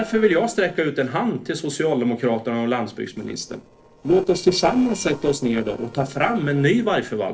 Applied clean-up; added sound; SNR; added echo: neural separator model SepFormer DNS4.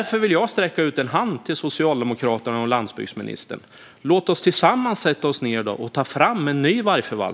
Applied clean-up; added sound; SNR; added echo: none; none; none; none.